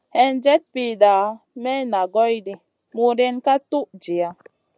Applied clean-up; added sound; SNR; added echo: none; none; none; none.